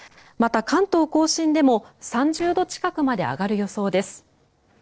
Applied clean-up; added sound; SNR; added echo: neural separator model SepFormer DNS4.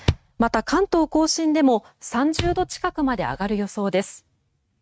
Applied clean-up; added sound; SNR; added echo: neural mask model RNNoise.